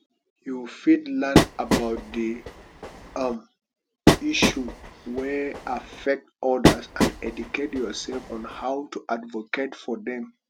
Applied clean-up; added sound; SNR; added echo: none; Train; -4 dB; none.